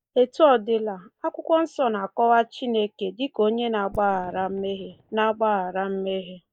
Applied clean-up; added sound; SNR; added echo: neural mask model DeepFilterNet 3.